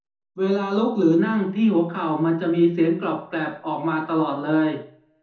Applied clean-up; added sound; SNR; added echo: none; none; none; reverberation time 0.5 s.